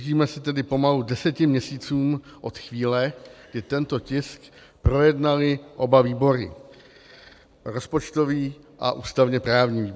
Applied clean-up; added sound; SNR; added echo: none; none; none; none.